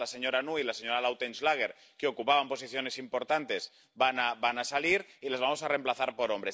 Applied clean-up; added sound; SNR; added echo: none; none; none; none.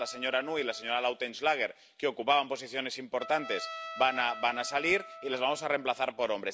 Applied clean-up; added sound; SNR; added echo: none; Trumpet; 15 dB; none.